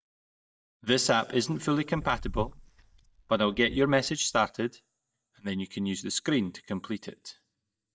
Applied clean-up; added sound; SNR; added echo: neural mask model DeepFilterNet 3.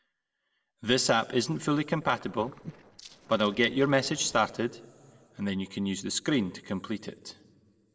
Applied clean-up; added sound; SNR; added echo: neural separator model SepFormer DNS4.